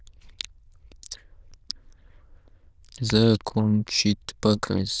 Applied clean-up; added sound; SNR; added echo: neural diffusion model UNIVERSE++.